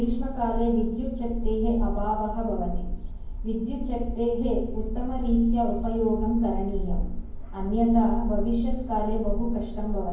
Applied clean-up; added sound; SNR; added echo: none; Bark; 1 dB; reverberation time 0.9 s.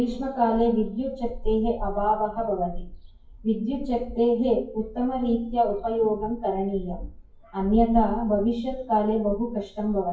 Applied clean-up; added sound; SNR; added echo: classical method WPE with log-MMSE.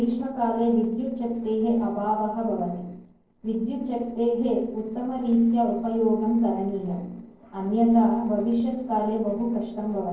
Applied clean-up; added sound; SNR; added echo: neural separator model SepFormer DNS4.